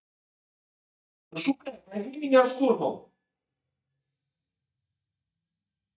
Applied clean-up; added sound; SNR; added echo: neural mask model DeepFilterNet 3.